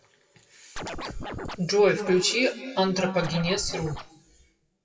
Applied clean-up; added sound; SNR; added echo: classical method WPE with log-MMSE.